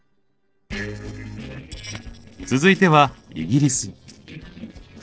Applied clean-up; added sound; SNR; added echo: neural separator model SepFormer DNS4.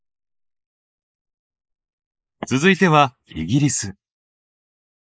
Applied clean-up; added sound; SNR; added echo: neural mask model Resemble Enhance denoiser.